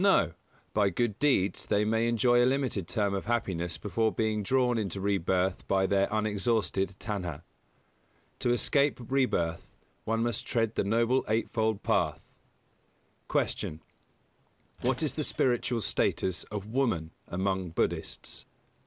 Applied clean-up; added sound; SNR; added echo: none; Squeak; 16 dB; none.